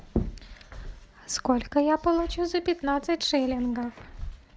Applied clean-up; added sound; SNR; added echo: none; none; none; none.